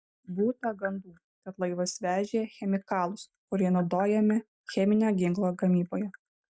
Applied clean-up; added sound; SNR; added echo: neural mask model DeepFilterNet 3.